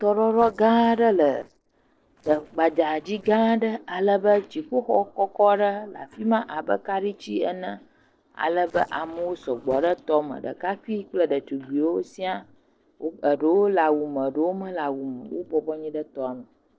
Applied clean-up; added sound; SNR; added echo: neural separator model SepFormer DNS4.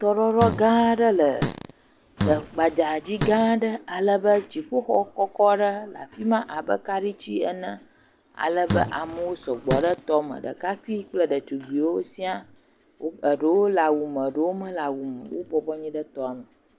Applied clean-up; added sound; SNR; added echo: none; Fart; 7 dB; none.